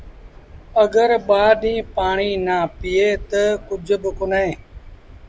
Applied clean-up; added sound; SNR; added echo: none; Waves, surf; 18 dB; none.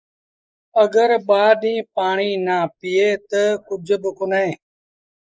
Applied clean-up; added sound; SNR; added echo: neural mask model Resemble Enhance denoiser.